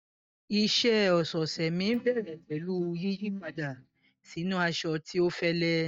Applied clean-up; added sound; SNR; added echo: neural mask model DeepFilterNet 3.